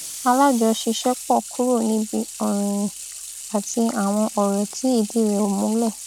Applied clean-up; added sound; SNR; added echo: none; Sink (filling or washing) / Water tap, faucet; 13 dB; none.